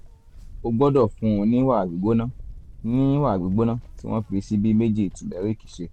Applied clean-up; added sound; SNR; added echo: none; Livestock, farm animals, working animals; 17 dB; none.